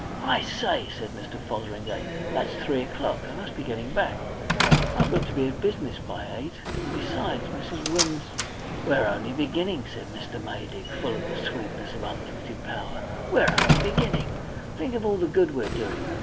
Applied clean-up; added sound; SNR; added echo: none; Slam; 0 dB; none.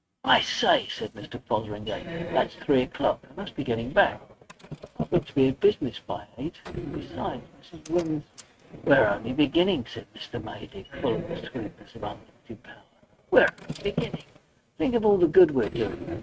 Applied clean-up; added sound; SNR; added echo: neural mask model RNNoise.